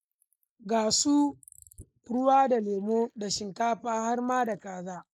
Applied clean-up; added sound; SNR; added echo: neural mask model Resemble Enhance denoiser.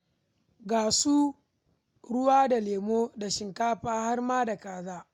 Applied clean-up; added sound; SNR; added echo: none; none; none; none.